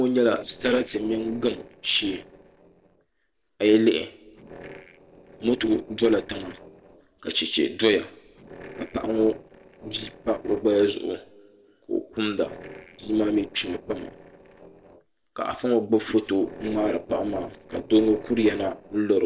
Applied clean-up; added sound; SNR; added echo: neural separator model SepFormer DNS4.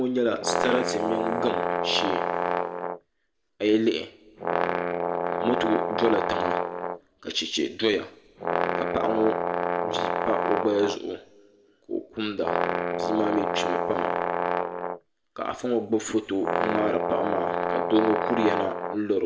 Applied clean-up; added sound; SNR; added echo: none; Brass instrument; 0 dB; reverberation time 1.3 s.